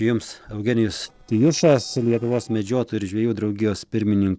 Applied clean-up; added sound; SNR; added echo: neural separator model SepFormer DNS4.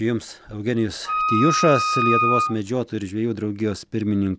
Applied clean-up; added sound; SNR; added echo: none; Wind instrument, woodwind instrument; 0 dB; none.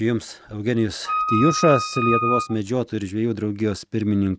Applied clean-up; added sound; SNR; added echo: neural mask model RNNoise.